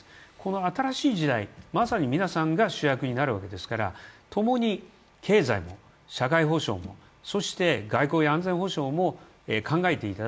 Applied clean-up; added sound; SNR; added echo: none; none; none; none.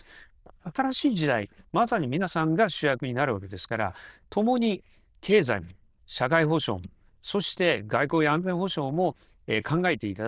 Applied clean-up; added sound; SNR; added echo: neural diffusion model UNIVERSE++.